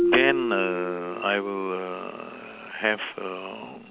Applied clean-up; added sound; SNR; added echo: none; Marimba, xylophone; 3 dB; none.